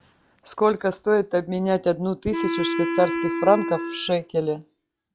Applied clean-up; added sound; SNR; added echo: classical method log-MMSE.